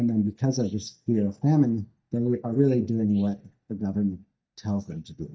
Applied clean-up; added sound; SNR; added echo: neural mask model DeepFilterNet 3.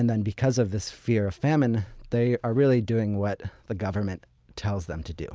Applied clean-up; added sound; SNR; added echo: none; none; none; none.